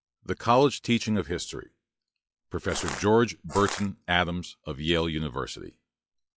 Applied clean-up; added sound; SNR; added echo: classical method log-MMSE.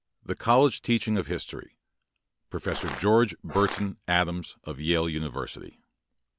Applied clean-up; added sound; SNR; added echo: none; Crushing; 7 dB; none.